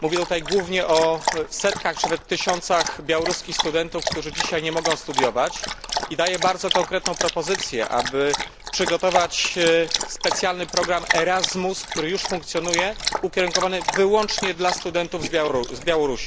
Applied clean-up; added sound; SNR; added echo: none; Dog; 5 dB; none.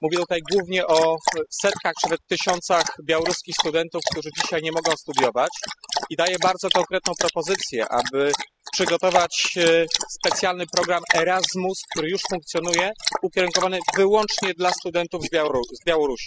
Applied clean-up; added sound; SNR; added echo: classical method spectral subtraction.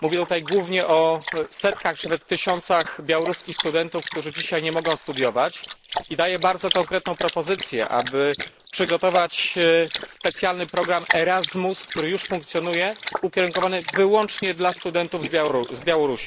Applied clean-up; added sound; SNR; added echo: neural mask model Resemble Enhance denoiser.